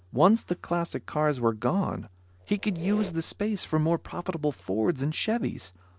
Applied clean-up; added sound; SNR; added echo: none; Squeak; 19 dB; none.